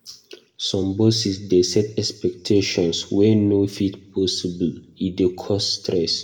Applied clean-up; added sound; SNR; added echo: none; none; none; reverberation time 0.5 s.